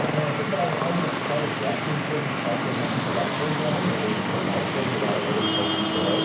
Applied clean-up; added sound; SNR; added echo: none; Traffic noise, roadway noise; -3 dB; reverberation time 0.4 s.